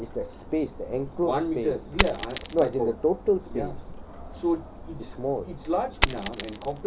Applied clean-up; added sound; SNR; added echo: none; Coin (dropping); 6 dB; none.